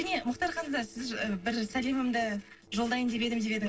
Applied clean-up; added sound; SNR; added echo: neural separator model SepFormer DNS4.